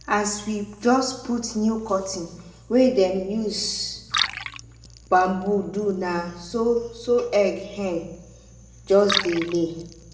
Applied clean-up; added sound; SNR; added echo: none; Liquid; 12 dB; reverberation time 0.7 s.